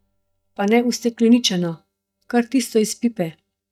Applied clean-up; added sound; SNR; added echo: neural mask model DeepFilterNet 3.